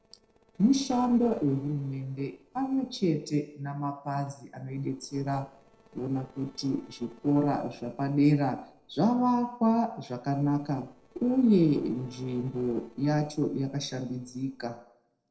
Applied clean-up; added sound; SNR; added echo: neural separator model SepFormer DNS4.